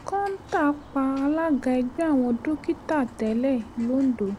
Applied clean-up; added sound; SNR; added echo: none; Bird; 19 dB; none.